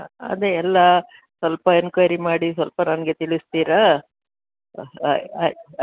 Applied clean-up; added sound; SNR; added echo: none; none; none; none.